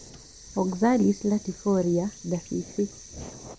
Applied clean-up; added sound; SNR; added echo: none; Sink (filling or washing) / Water; 19 dB; none.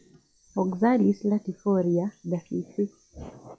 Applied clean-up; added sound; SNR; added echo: classical method log-MMSE.